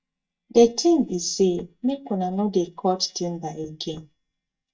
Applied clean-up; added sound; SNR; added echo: neural mask model DeepFilterNet 3.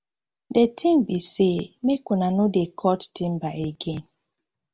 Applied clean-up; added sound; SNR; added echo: none; none; none; none.